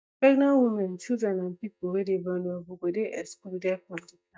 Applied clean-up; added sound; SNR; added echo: neural mask model DeepFilterNet 3.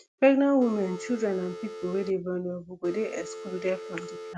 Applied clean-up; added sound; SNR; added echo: none; Telephone; 12 dB; none.